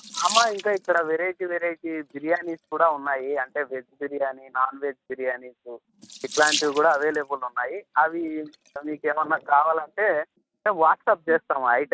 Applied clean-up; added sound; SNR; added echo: neural mask model RNNoise.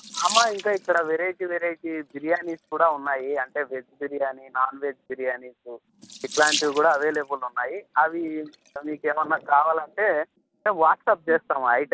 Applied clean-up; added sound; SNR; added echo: none; Sink (filling or washing) / Water tap, faucet; 13 dB; none.